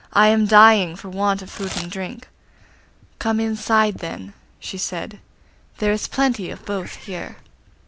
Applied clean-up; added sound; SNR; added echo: none; Packing tape, duct tape / Tearing + Meow / Purr; 17 dB; none.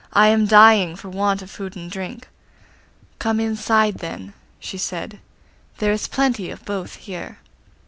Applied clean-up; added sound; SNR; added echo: none; none; none; none.